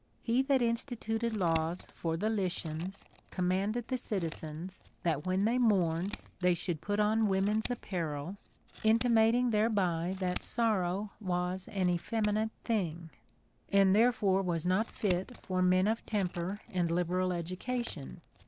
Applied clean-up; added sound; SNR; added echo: none; Scissors; 12 dB; none.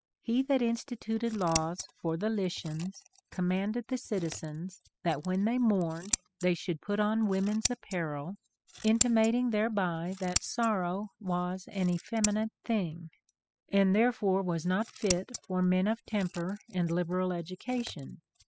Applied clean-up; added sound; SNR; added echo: classical method spectral subtraction.